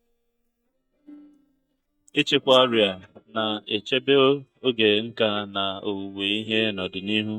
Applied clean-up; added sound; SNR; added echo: neural mask model DeepFilterNet 3.